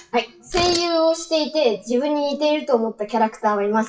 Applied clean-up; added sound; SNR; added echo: classical method WPE with log-MMSE.